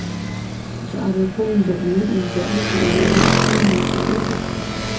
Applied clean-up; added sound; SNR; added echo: none; Motorcycle; 0 dB; reverberation time 0.3 s.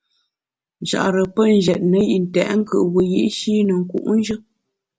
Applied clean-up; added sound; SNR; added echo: none; none; none; none.